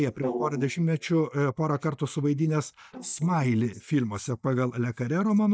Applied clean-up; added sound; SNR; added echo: neural mask model DeepFilterNet 3.